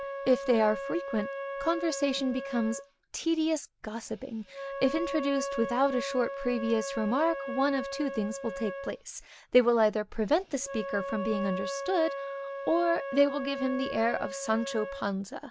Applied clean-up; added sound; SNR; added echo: none; Wind instrument, woodwind instrument; 8 dB; none.